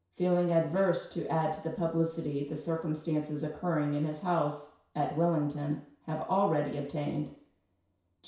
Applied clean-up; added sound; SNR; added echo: none; none; none; reverberation time 0.6 s.